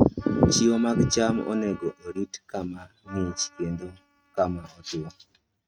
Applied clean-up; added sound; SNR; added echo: neural mask model RNNoise.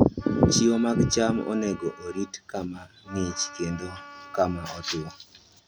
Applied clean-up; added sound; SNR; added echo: none; Wind instrument, woodwind instrument; 18 dB; none.